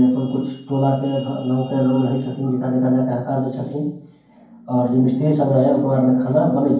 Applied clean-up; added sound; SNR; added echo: none; none; none; reverberation time 0.9 s.